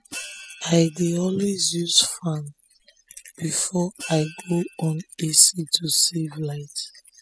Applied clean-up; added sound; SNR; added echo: classical method spectral subtraction.